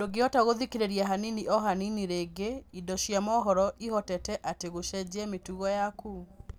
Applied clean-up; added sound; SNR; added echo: none; none; none; none.